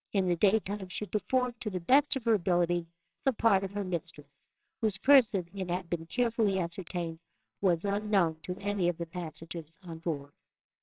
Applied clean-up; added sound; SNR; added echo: neural separator model SepFormer WHAMR!.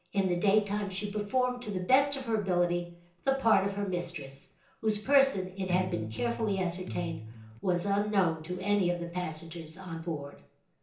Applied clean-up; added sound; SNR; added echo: none; Electric guitar; 9 dB; reverberation time 0.6 s.